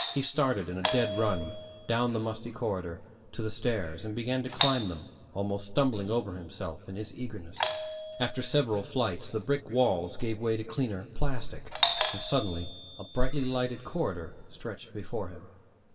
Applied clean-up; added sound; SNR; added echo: none; Doorbell; 8 dB; reverberation time 2.8 s.